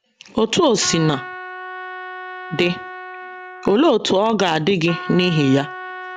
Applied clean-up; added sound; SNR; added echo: none; Trumpet; 13 dB; none.